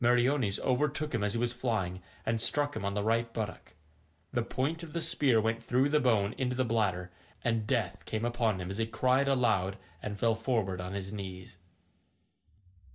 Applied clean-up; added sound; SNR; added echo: none; none; none; none.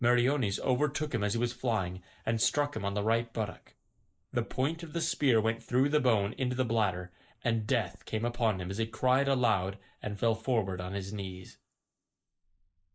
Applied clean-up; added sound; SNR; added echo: neural mask model Resemble Enhance denoiser.